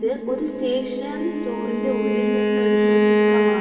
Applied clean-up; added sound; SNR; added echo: none; Bowed string instrument; -5 dB; reverberation time 2.6 s.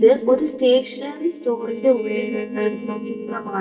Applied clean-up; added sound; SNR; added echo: neural mask model DeepFilterNet 3.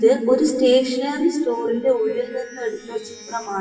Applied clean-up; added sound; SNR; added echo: classical method WPE with log-MMSE.